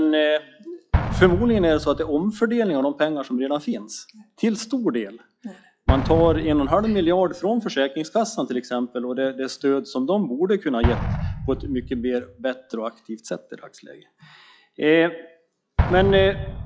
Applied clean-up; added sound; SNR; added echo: classical method log-MMSE.